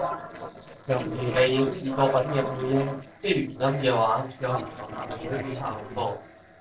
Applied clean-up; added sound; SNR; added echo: neural separator model SepFormer DNS4.